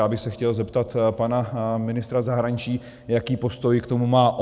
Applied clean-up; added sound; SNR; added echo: none; none; none; none.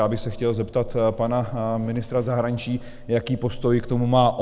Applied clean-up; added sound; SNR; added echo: none; Livestock, farm animals, working animals; 13 dB; none.